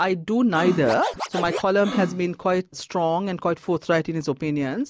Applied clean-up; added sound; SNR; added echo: none; Scratching (performance technique); 8 dB; none.